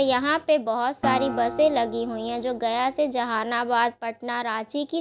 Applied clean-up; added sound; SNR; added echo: none; Acoustic guitar; 12 dB; none.